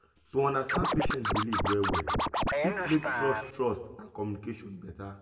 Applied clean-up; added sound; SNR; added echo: none; Scratching (performance technique); -1 dB; reverberation time 0.7 s.